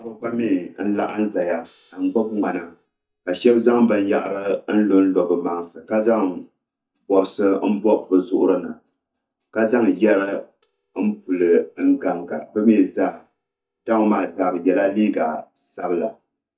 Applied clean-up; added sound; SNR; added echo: neural mask model DeepFilterNet 3.